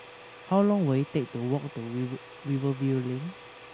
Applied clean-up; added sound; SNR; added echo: none; Domestic sounds, home sounds; 16 dB; none.